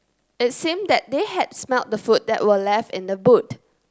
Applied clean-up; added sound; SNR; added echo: none; none; none; none.